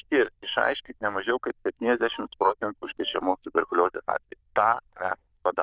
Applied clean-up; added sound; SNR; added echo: neural diffusion model UNIVERSE++.